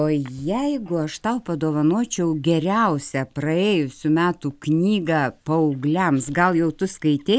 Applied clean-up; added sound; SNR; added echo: none; none; none; none.